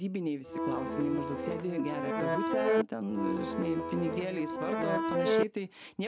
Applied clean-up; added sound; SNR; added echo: none; Accordion; -4 dB; none.